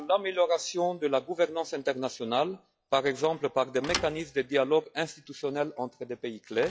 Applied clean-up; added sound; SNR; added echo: classical method log-MMSE.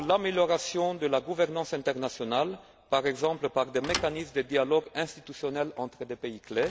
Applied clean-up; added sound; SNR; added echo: none; Thump, thud / Bicycle; 17 dB; none.